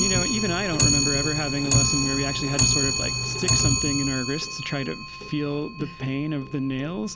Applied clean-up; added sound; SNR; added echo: none; Clock; -2 dB; none.